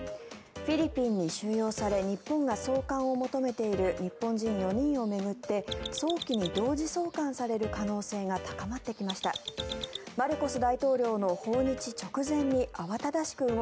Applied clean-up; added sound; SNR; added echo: none; Mechanisms; 10 dB; none.